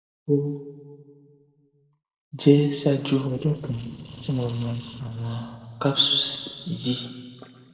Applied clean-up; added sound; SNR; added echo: neural separator model SepFormer DNS4.